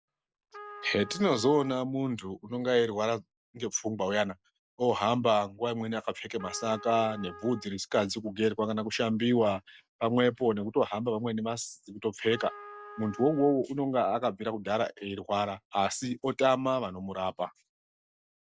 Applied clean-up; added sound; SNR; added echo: none; Trumpet; 18 dB; none.